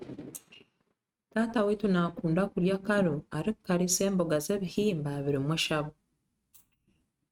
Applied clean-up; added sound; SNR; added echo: neural mask model RNNoise.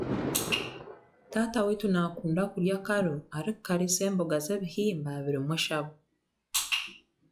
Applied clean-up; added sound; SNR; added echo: classical method log-MMSE.